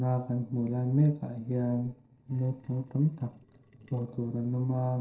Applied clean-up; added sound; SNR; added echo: neural separator model SepFormer DNS4.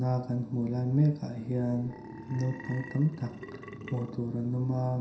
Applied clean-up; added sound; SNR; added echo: none; Burping, eructation; 16 dB; reverberation time 0.7 s.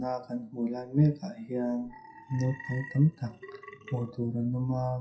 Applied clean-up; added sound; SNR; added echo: classical method WPE with log-MMSE.